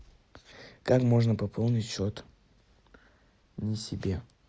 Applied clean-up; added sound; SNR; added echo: none; none; none; none.